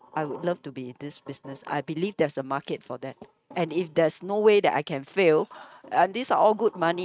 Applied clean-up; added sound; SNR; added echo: neural mask model RNNoise.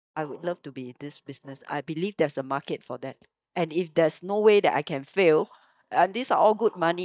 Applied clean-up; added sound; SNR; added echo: neural mask model DeepFilterNet 3.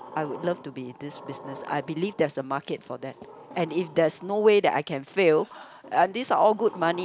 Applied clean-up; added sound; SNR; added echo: none; Sliding door; 20 dB; none.